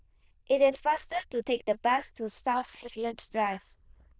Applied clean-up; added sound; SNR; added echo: neural diffusion model UNIVERSE++.